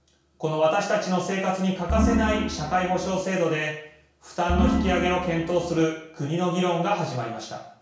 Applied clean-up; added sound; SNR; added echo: none; Organ; 0 dB; reverberation time 0.6 s.